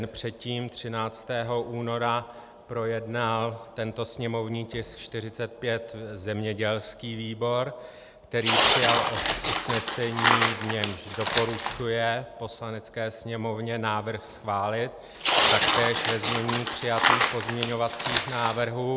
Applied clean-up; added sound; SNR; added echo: none; Tearing; -5 dB; none.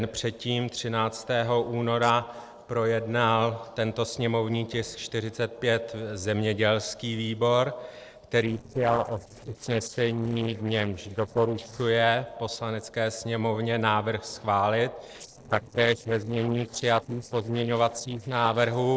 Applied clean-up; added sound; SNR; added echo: neural separator model SepFormer DNS4.